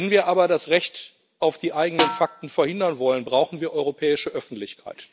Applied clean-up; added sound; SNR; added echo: none; Snare drum; 4 dB; none.